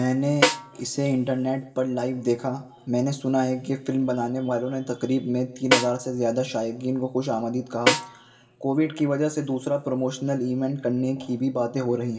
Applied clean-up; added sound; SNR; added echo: none; Snare drum; 1 dB; reverberation time 1.2 s.